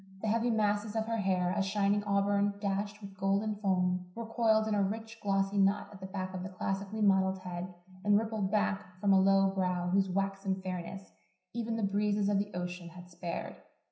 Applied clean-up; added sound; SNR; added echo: none; none; none; reverberation time 0.5 s.